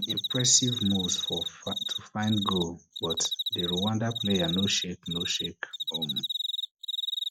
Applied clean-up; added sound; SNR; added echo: none; Cricket; 2 dB; none.